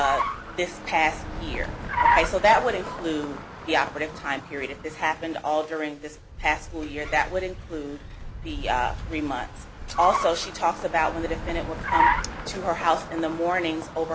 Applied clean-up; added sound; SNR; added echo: none; Car; 4 dB; none.